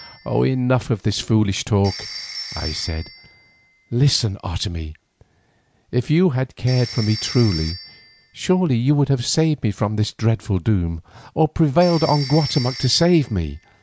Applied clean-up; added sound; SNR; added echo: none; Telephone; 16 dB; none.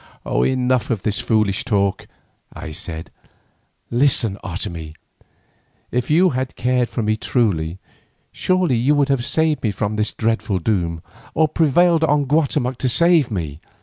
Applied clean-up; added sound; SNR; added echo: none; none; none; none.